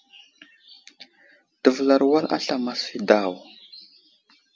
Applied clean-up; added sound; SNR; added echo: none; none; none; none.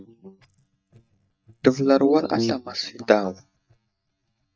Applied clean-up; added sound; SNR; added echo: neural mask model DeepFilterNet 3.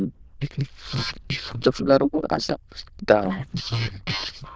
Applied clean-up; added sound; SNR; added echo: neural diffusion model UNIVERSE++.